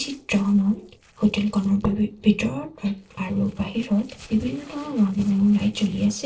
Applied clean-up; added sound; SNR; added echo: neural separator model SepFormer DNS4.